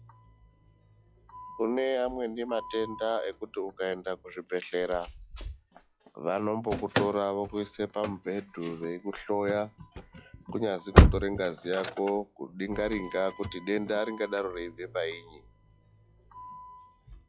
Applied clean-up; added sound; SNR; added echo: classical method log-MMSE.